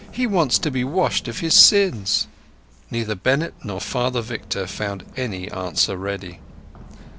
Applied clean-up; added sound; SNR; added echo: none; Run; 19 dB; none.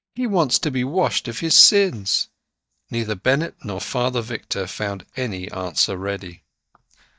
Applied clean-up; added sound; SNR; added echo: neural mask model DeepFilterNet 3.